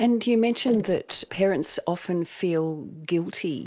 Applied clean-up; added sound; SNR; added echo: neural mask model Resemble Enhance denoiser.